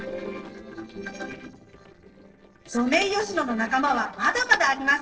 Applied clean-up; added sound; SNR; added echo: neural separator model SepFormer DNS4.